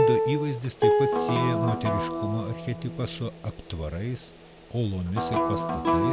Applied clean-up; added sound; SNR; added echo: none; Acoustic guitar; -3 dB; none.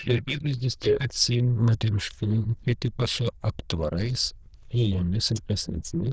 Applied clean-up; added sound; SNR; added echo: neural diffusion model UNIVERSE++.